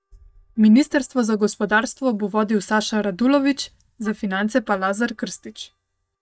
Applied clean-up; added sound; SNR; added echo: neural mask model DeepFilterNet 3.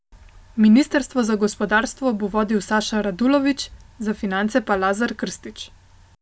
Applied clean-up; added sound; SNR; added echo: none; none; none; none.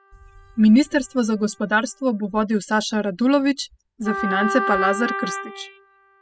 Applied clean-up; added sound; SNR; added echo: classical method spectral subtraction.